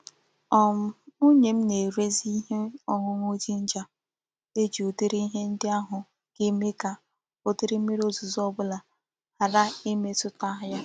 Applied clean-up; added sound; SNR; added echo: none; none; none; none.